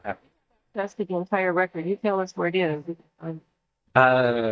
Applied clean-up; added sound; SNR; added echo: neural mask model DeepFilterNet 3.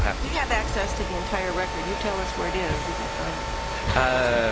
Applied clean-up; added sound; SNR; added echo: none; Mechanisms; 0 dB; none.